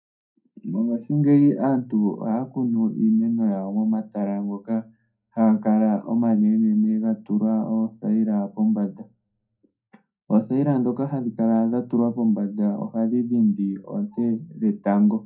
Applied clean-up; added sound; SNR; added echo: none; none; none; reverberation time 0.2 s.